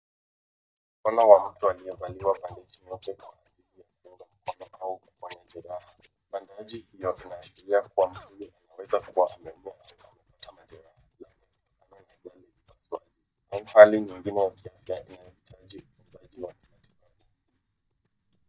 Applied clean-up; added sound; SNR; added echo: neural mask model DeepFilterNet 3.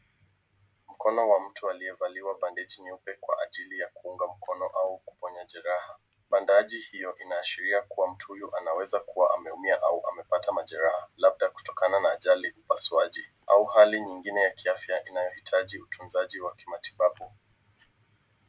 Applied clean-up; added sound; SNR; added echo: none; none; none; none.